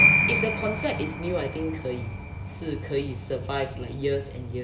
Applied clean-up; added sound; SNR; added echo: none; Piano; -2 dB; none.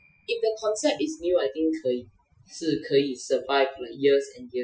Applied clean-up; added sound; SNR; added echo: classical method Wiener filter.